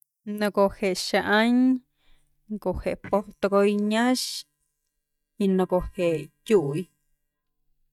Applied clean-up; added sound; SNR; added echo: neural mask model DeepFilterNet 3.